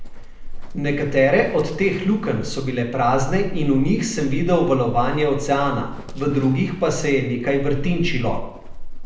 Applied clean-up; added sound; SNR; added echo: none; Livestock, farm animals, working animals; 7 dB; reverberation time 0.7 s.